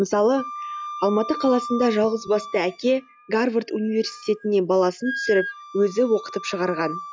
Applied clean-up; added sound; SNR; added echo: classical method log-MMSE.